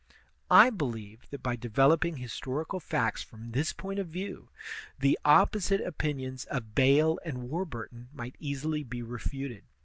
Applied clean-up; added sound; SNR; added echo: none; none; none; none.